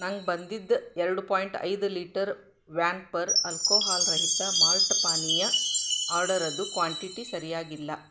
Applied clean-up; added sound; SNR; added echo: none; Chime; -2 dB; none.